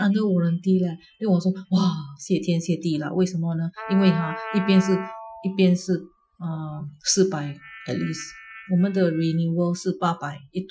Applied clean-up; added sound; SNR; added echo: classical method Wiener filter.